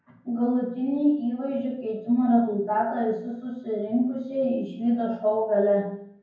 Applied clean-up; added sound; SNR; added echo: none; none; none; reverberation time 0.9 s.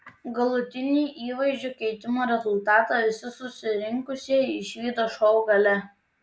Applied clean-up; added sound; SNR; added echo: none; none; none; none.